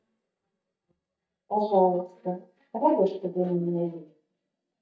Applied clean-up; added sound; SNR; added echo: neural mask model DeepFilterNet 3.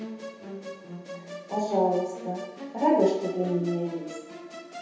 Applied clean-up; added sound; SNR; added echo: none; Musical instrument; 11 dB; reverberation time 0.8 s.